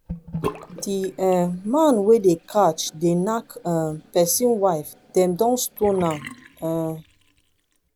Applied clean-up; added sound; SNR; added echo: none; Bathtub (filling or washing) / Sink (filling or washing); 17 dB; none.